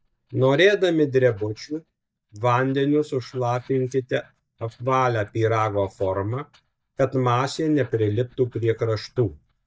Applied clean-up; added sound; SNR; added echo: neural mask model DeepFilterNet 3.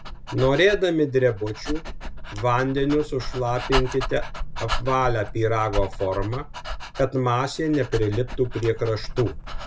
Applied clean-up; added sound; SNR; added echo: none; Dog; 6 dB; none.